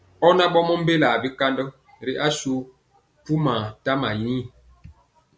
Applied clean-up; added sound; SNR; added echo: none; none; none; none.